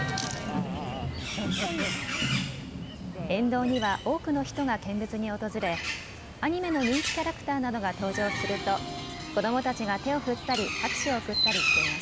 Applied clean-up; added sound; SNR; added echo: none; Bird; 4 dB; none.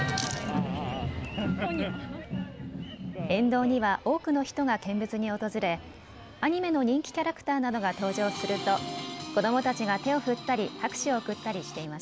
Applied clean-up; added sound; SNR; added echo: none; none; none; none.